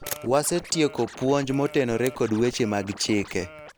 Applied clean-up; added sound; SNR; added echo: none; Camera + Scratching (performance technique); 16 dB; none.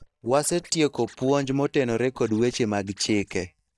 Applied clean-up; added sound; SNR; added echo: neural mask model DeepFilterNet 3.